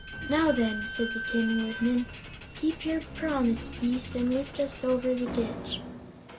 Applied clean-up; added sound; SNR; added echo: none; Squeak / Slam; 9 dB; none.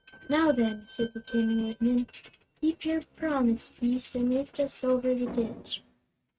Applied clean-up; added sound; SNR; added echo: neural mask model RNNoise.